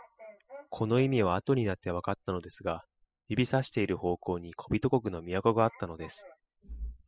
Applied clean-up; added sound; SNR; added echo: classical method spectral subtraction.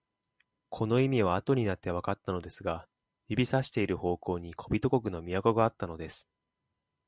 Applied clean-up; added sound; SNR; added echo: none; none; none; none.